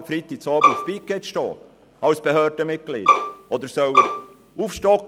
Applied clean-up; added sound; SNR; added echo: none; Bowed string instrument; -3 dB; none.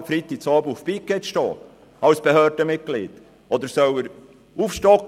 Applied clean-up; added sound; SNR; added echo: none; none; none; none.